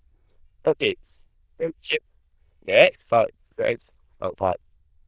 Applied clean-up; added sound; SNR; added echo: neural diffusion model UNIVERSE++.